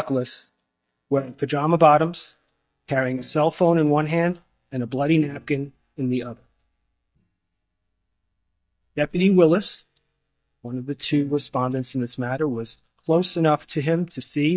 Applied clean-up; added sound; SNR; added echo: neural mask model DeepFilterNet 3.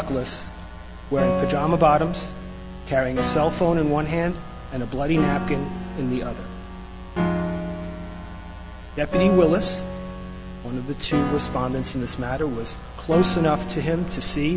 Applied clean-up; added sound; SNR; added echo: none; Piano; 5 dB; none.